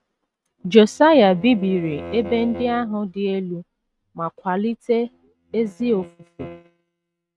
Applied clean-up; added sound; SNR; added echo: neural mask model RNNoise.